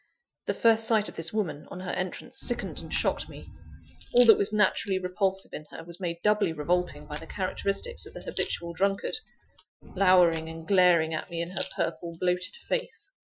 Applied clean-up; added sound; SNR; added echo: classical method Wiener filter.